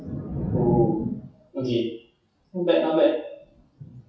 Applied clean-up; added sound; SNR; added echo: classical method WPE with log-MMSE.